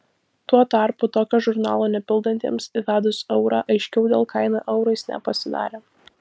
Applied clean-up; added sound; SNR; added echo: none; none; none; none.